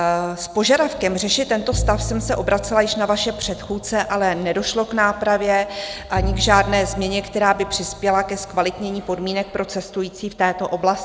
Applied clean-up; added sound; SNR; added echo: none; Bowed string instrument; 9 dB; none.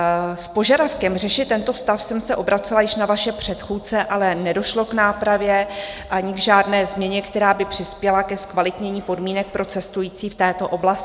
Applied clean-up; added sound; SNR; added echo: none; none; none; none.